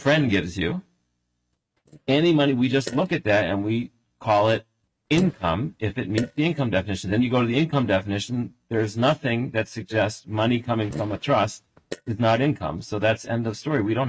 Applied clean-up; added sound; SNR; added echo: neural mask model RNNoise.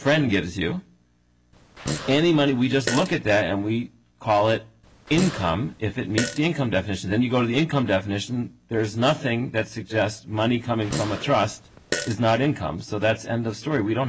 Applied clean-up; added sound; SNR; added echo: none; Fart; 9 dB; none.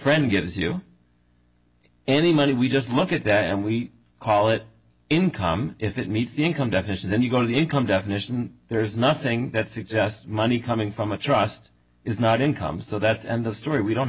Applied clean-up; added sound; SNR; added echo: none; none; none; none.